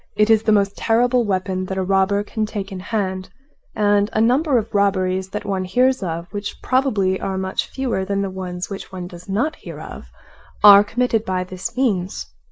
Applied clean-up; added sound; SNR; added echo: neural mask model Resemble Enhance denoiser.